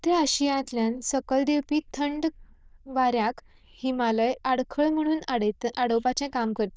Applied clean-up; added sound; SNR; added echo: neural diffusion model UNIVERSE++.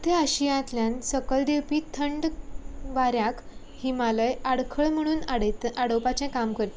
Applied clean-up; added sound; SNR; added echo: none; Train; 10 dB; none.